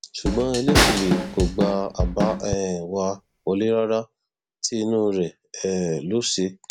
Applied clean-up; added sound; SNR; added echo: none; Drum kit + Snare drum; 0 dB; none.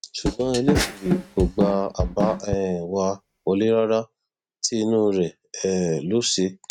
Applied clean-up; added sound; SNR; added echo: neural mask model RNNoise.